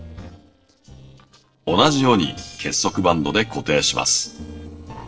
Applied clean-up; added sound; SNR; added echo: neural separator model SepFormer DNS4.